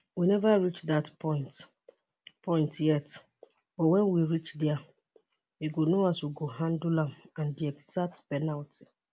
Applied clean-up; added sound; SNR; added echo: none; none; none; none.